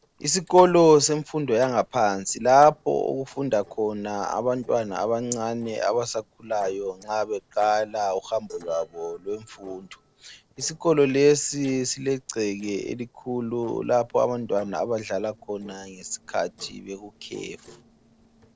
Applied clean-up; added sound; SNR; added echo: neural separator model SepFormer DNS4.